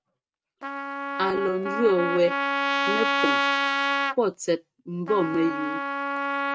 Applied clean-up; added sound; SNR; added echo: neural mask model RNNoise.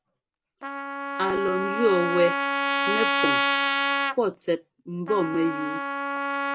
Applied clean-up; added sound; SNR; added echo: none; Trumpet; -1 dB; none.